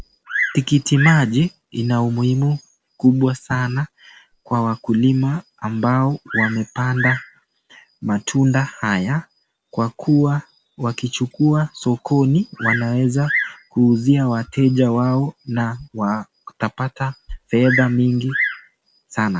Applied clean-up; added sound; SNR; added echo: none; Bird vocalization, bird call, bird song; 11 dB; none.